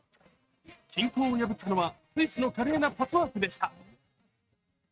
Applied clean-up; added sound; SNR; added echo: neural mask model RNNoise.